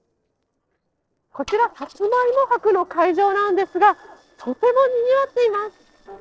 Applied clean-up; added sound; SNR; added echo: neural separator model SepFormer DNS4.